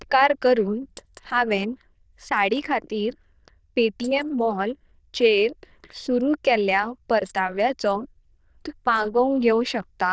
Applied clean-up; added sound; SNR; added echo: neural diffusion model UNIVERSE++.